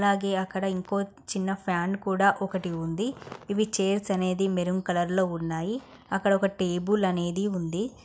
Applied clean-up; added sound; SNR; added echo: none; none; none; none.